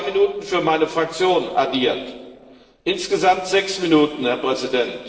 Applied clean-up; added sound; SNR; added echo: neural separator model SepFormer DNS4.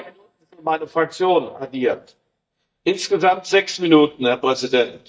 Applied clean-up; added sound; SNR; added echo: neural mask model DeepFilterNet 3.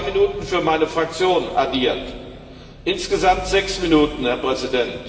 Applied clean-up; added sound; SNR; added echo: none; Engine; 17 dB; reverberation time 2.7 s.